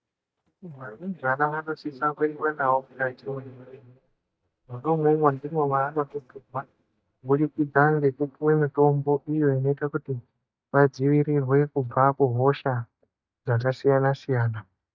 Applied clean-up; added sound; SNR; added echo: neural mask model DeepFilterNet 3.